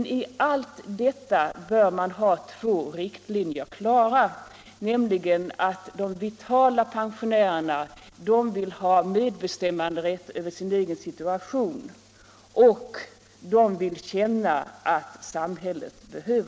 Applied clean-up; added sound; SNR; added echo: none; none; none; none.